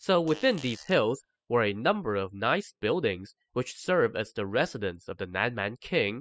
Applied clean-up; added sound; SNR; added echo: classical method spectral subtraction.